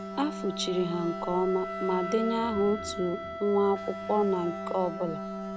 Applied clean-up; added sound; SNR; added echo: none; Alarm + Wind instrument, woodwind instrument; 7 dB; none.